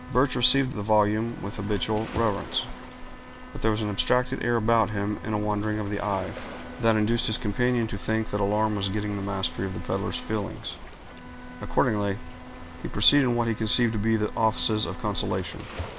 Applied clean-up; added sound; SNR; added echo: none; Waves, surf + Bowed string instrument; 15 dB; none.